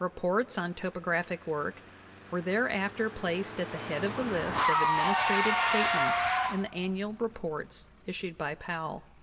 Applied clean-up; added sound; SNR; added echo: none; Engine / Car; 0 dB; reverberation time 1.2 s.